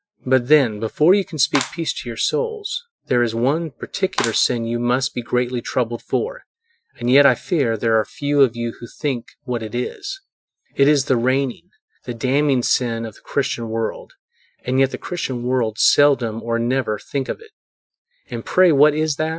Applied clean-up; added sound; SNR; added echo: classical method Wiener filter.